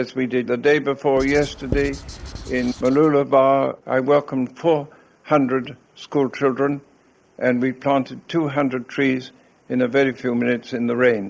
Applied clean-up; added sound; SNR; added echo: none; Writing; 12 dB; none.